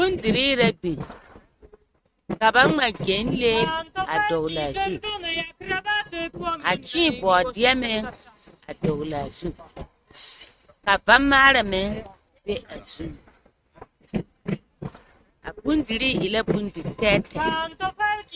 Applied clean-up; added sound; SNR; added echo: neural mask model RNNoise.